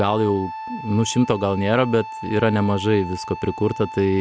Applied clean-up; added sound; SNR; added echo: none; Wind instrument, woodwind instrument; 12 dB; none.